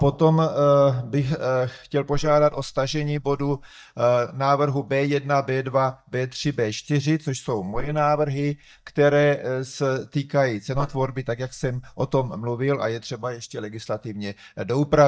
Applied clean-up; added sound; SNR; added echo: neural mask model DeepFilterNet 3.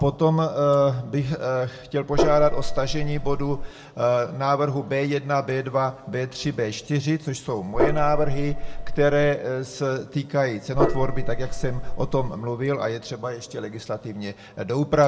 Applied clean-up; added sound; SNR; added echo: none; Gong; -1 dB; reverberation time 1.5 s.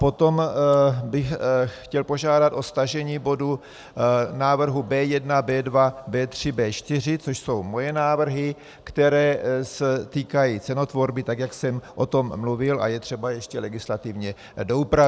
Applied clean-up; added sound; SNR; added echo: none; none; none; none.